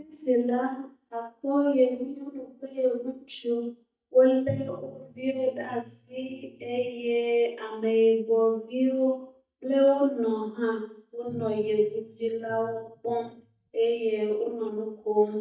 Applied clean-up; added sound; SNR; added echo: neural mask model DeepFilterNet 3.